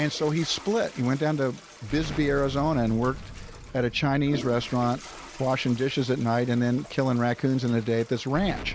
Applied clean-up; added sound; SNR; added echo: none; Explosion + Toilet flush; 14 dB; none.